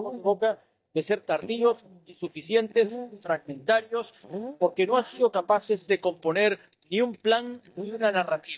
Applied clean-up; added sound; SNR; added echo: neural mask model DeepFilterNet 3.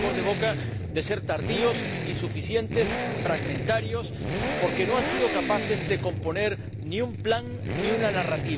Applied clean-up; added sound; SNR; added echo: none; Accelerating, revving, vroom; 1 dB; none.